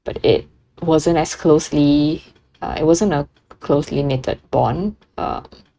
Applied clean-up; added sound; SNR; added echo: neural mask model RNNoise.